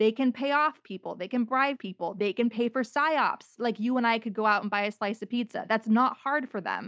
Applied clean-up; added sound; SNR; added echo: none; none; none; none.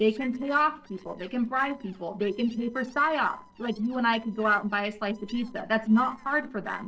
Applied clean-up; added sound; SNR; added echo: neural separator model SepFormer DNS4.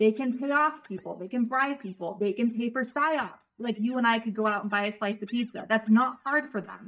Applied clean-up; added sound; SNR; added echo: neural mask model DeepFilterNet 3.